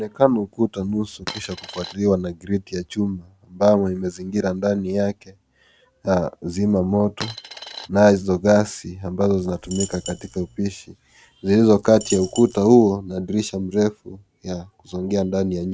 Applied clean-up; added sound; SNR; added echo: none; Coin (dropping) + Coin (dropping); 14 dB; none.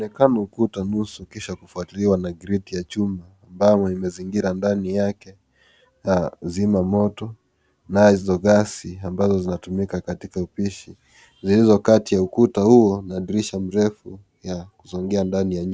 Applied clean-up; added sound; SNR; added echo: none; none; none; none.